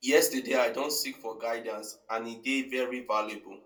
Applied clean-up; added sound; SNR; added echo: none; none; none; reverberation time 0.2 s.